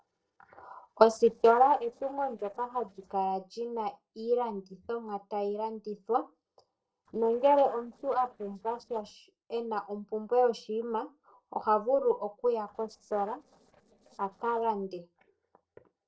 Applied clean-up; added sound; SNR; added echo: neural separator model SepFormer DNS4.